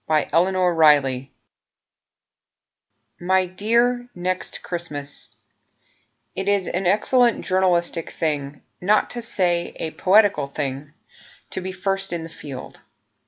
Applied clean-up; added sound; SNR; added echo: none; none; none; none.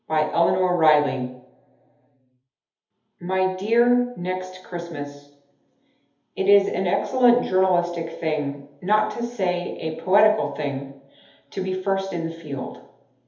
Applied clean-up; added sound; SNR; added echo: none; none; none; reverberation time 0.8 s.